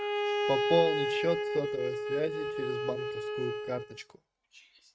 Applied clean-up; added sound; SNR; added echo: neural mask model RNNoise.